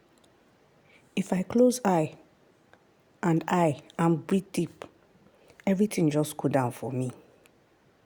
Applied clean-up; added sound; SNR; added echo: none; none; none; none.